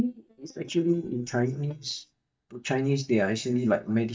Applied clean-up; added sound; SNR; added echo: neural mask model DeepFilterNet 3.